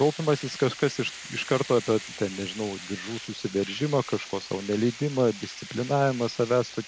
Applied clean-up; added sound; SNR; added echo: none; Domestic sounds, home sounds + Water; 14 dB; none.